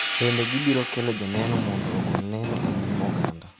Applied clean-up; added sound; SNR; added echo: none; Hi-hat + Purr; 1 dB; none.